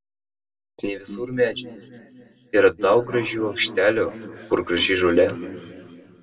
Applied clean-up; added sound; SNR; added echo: none; none; none; reverberation time 1.9 s.